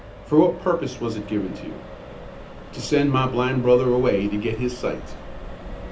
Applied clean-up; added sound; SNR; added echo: none; Accelerating, revving, vroom; 13 dB; reverberation time 0.3 s.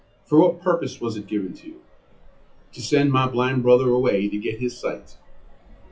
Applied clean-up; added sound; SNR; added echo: classical method WPE with log-MMSE.